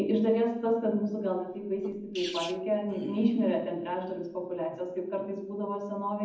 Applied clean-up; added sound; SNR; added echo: none; Sneeze; 17 dB; reverberation time 0.8 s.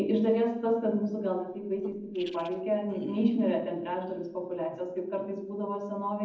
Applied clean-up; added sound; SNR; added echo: neural separator model SepFormer DNS4.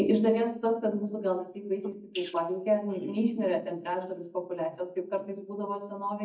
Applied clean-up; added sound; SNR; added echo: neural mask model DeepFilterNet 3.